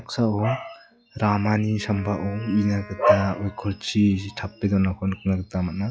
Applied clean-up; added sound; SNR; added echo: classical method log-MMSE.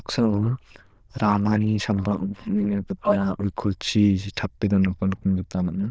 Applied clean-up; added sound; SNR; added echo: neural diffusion model UNIVERSE++.